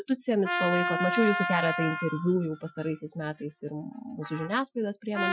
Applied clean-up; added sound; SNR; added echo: classical method Wiener filter.